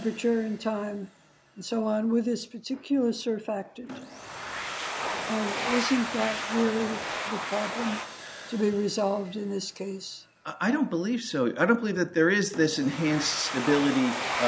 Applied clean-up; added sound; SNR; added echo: none; Domestic sounds, home sounds; 8 dB; none.